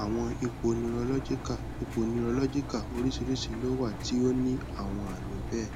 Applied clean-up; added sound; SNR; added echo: none; Engine; 6 dB; none.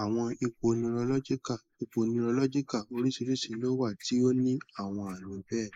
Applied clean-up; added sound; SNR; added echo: neural mask model Resemble Enhance denoiser.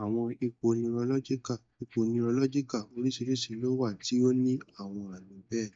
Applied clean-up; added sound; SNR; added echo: neural mask model DeepFilterNet 3.